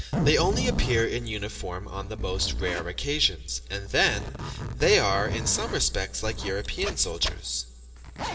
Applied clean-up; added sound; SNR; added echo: none; Zipper (clothing); 7 dB; reverberation time 2.2 s.